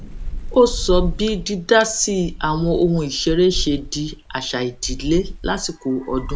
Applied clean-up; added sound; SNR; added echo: none; Thunder / Rain; 8 dB; none.